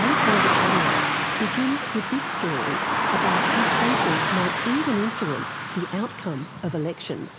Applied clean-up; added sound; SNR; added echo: none; Car passing by / Traffic noise, roadway noise; -4 dB; none.